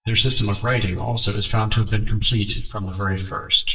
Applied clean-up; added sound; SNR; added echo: neural mask model DeepFilterNet 3.